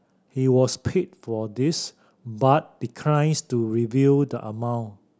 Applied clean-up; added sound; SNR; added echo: none; none; none; none.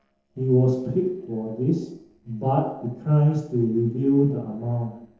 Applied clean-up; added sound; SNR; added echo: neural separator model SepFormer DNS4.